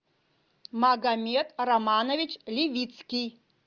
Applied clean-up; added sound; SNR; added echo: none; none; none; none.